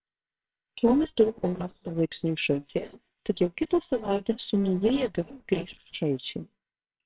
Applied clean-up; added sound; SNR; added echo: neural separator model SepFormer WHAMR!.